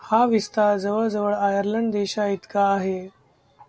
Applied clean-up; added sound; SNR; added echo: none; none; none; none.